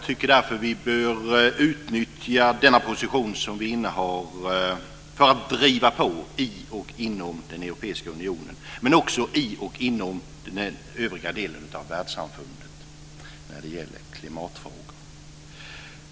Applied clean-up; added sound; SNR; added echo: none; none; none; none.